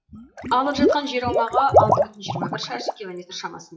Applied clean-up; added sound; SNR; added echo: classical method WPE with log-MMSE.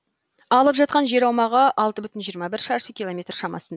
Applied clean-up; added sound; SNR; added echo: none; none; none; none.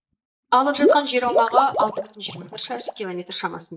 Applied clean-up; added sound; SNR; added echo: neural mask model DeepFilterNet 3.